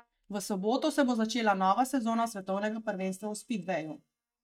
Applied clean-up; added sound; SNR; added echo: neural mask model DeepFilterNet 3.